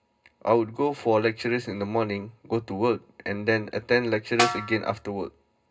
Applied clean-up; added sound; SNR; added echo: none; Snare drum; 3 dB; reverberation time 0.2 s.